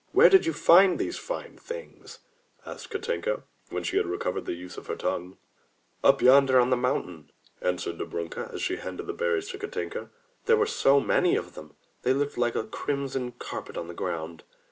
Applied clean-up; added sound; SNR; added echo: none; none; none; none.